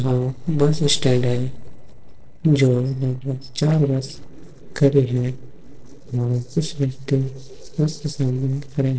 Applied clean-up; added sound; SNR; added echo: neural separator model SepFormer DNS4.